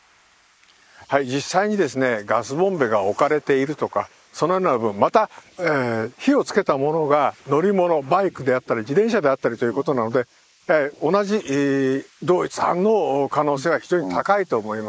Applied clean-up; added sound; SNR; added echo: neural mask model Resemble Enhance denoiser.